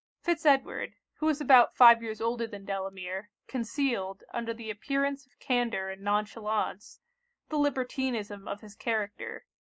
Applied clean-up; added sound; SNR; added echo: neural mask model Resemble Enhance denoiser.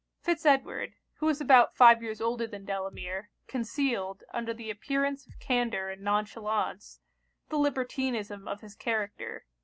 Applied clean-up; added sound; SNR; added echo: none; Bass drum; 17 dB; none.